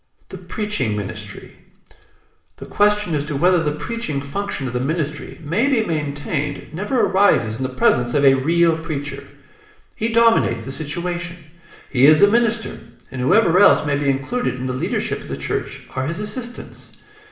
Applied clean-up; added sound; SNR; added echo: none; none; none; reverberation time 0.7 s.